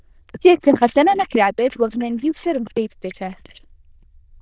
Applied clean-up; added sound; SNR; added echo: neural diffusion model UNIVERSE++.